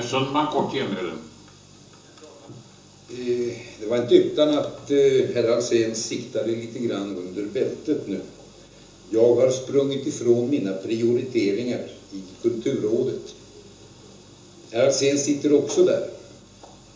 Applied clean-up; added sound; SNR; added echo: none; none; none; reverberation time 0.6 s.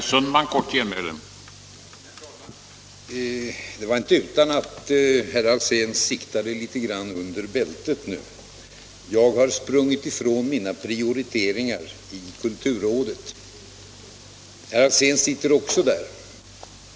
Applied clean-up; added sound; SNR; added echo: none; none; none; none.